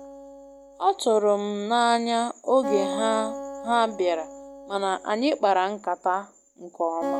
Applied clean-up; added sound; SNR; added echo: none; Acoustic guitar; 11 dB; none.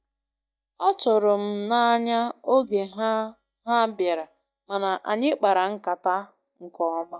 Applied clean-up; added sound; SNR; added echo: neural mask model DeepFilterNet 3.